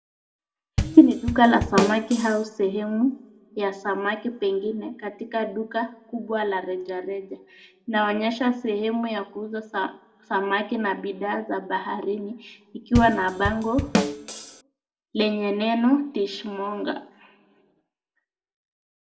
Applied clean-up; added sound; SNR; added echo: none; Drum kit; 2 dB; reverberation time 1.1 s.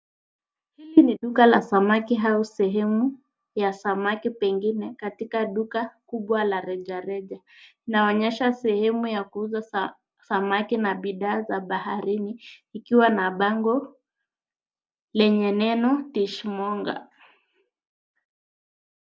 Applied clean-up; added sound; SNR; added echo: none; none; none; none.